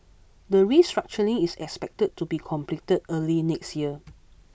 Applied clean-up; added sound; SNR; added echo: none; none; none; none.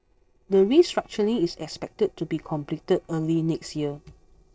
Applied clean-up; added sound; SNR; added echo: neural separator model SepFormer DNS4.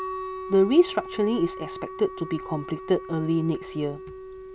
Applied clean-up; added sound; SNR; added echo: none; Wind instrument, woodwind instrument; 11 dB; none.